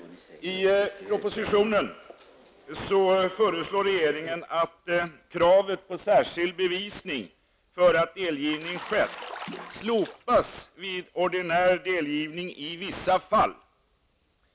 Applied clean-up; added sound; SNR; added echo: none; Bathtub (filling or washing) / Splash, splatter; 15 dB; none.